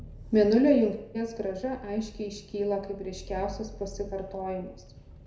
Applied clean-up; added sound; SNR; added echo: none; Engine; 16 dB; reverberation time 0.6 s.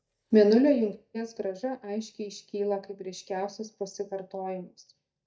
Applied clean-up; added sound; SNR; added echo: neural mask model DeepFilterNet 3.